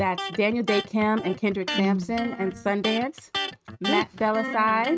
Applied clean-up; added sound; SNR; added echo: neural mask model RNNoise.